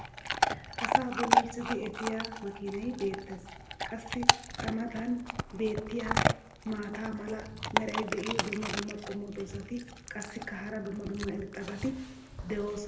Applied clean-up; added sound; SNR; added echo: none; Chewing, mastication / Dog; -3 dB; reverberation time 0.8 s.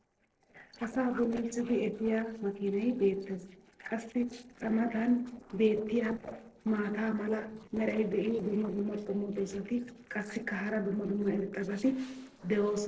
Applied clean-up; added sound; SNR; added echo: neural separator model SepFormer DNS4.